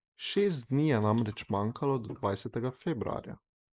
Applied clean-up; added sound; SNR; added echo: neural mask model Resemble Enhance denoiser.